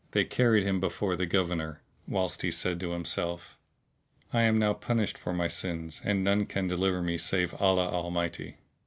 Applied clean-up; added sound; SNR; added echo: none; none; none; none.